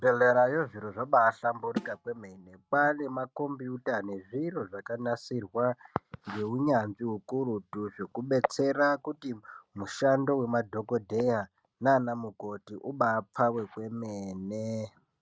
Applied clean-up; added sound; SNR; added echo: neural mask model RNNoise.